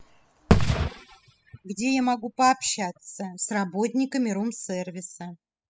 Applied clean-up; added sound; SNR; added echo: classical method spectral subtraction.